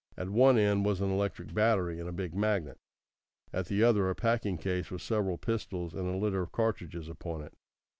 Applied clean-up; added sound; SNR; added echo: none; none; none; none.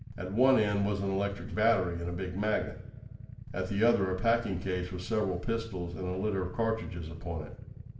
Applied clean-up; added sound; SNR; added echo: none; Idling / Motorcycle; 14 dB; reverberation time 0.8 s.